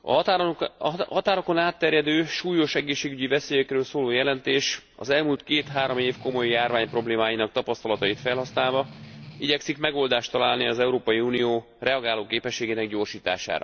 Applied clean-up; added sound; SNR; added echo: none; Strum; 17 dB; none.